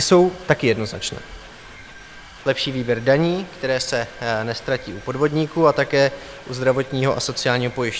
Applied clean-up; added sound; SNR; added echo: none; Mechanisms; 20 dB; none.